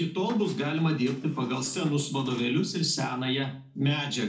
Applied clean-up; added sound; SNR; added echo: neural separator model SepFormer DNS4.